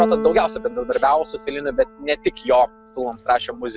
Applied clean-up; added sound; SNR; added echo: none; Keyboard (musical); 11 dB; none.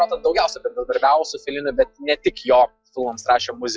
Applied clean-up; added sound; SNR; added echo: classical method log-MMSE.